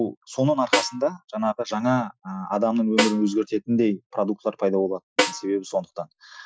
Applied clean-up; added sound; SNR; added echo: classical method Wiener filter.